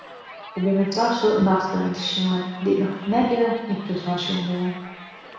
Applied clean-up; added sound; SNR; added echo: none; Crowd; 18 dB; reverberation time 1.1 s.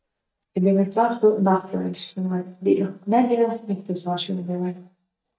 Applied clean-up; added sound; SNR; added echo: neural mask model DeepFilterNet 3.